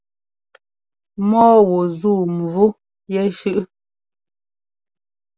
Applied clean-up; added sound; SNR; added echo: none; none; none; none.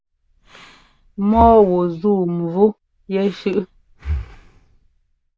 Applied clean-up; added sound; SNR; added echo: none; Breathing; 13 dB; none.